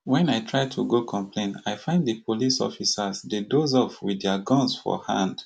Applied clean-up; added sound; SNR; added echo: none; none; none; none.